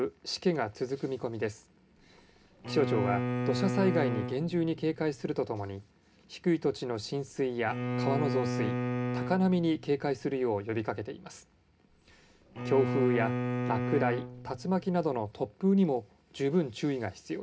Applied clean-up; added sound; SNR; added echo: none; Bowed string instrument; 3 dB; reverberation time 0.3 s.